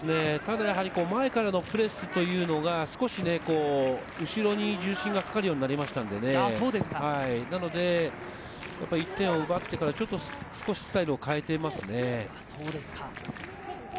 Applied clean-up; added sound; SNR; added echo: none; none; none; none.